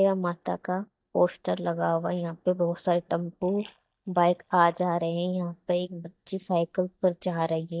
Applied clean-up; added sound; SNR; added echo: neural mask model DeepFilterNet 3.